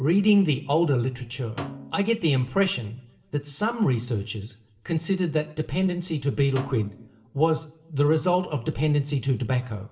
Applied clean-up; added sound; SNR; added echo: none; Snare drum; 18 dB; reverberation time 0.7 s.